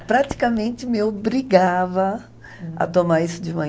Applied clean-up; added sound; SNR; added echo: none; none; none; none.